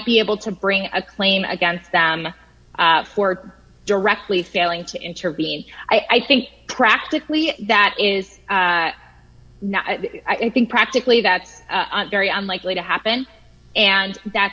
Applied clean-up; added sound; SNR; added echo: none; none; none; none.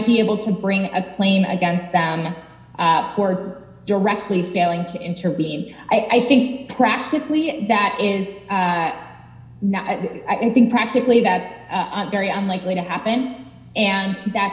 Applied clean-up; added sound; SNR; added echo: none; none; none; reverberation time 0.9 s.